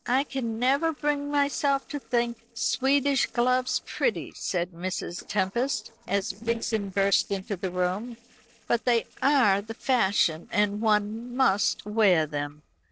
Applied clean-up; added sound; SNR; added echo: neural separator model SepFormer DNS4.